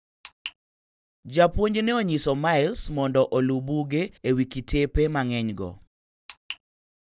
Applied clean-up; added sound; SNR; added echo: none; none; none; none.